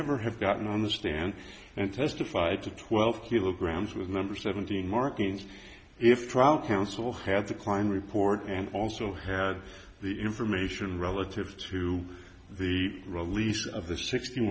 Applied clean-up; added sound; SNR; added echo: none; none; none; none.